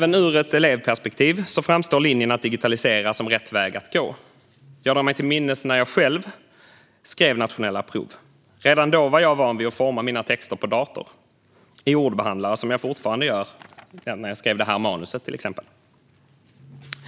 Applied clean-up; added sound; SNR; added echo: none; none; none; none.